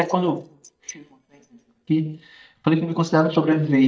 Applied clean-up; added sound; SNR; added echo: neural mask model DeepFilterNet 3.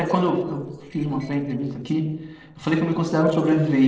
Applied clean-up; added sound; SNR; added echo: neural separator model SepFormer DNS4.